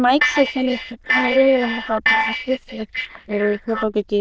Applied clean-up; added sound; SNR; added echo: neural diffusion model UNIVERSE++.